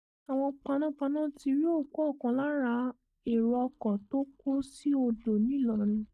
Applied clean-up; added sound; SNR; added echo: neural mask model DeepFilterNet 3.